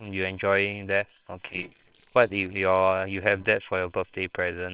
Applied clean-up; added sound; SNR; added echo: neural separator model SepFormer WHAMR!.